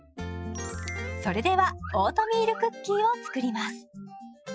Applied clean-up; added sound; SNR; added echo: classical method Wiener filter.